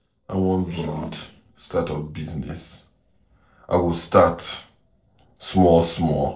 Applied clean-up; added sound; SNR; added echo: neural separator model SepFormer DNS4.